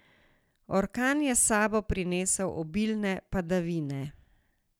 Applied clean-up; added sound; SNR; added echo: none; none; none; none.